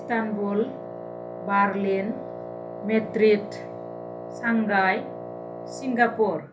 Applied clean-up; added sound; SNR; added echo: none; Wind instrument, woodwind instrument; 10 dB; reverberation time 0.3 s.